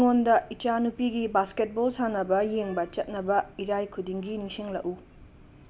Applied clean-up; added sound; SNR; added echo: none; none; none; none.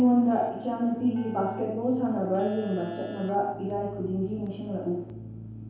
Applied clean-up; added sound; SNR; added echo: none; Keyboard (musical); 14 dB; reverberation time 0.8 s.